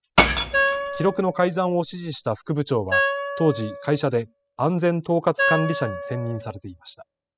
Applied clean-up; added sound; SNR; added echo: classical method spectral subtraction.